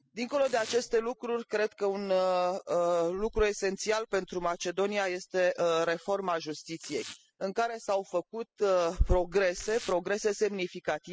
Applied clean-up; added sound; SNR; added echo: classical method spectral subtraction.